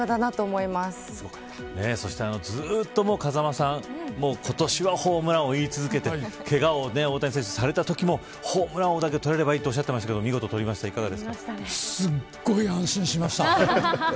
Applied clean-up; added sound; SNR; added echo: none; none; none; none.